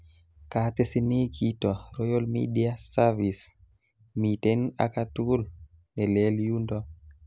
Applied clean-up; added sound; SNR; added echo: none; none; none; none.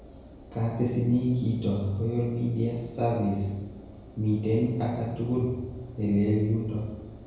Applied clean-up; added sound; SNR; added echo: none; Engine; 19 dB; reverberation time 0.9 s.